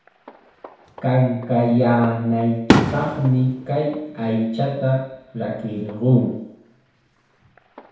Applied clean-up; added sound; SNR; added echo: none; Fireworks; 7 dB; reverberation time 0.9 s.